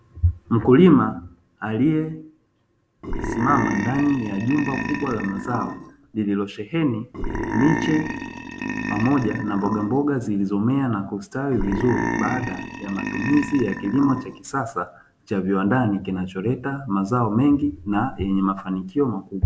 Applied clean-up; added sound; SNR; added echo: none; Burping, eructation; 5 dB; none.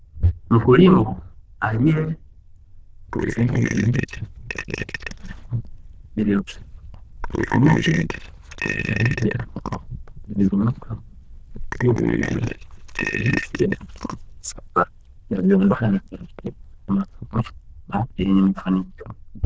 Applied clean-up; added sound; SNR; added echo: neural diffusion model UNIVERSE++.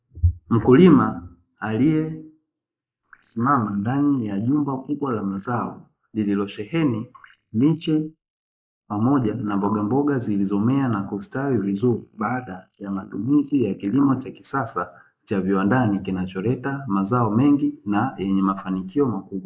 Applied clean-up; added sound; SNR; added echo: neural mask model Resemble Enhance denoiser.